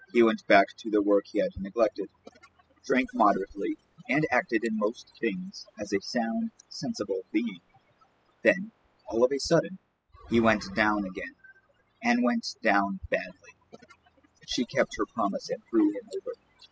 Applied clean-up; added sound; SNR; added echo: classical method spectral subtraction.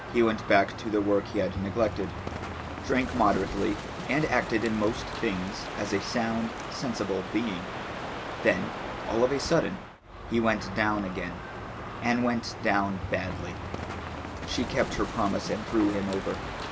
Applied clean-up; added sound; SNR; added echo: none; Crow; 7 dB; none.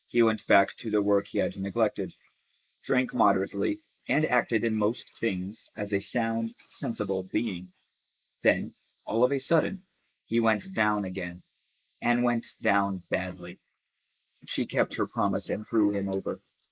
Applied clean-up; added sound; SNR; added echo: neural mask model Resemble Enhance denoiser.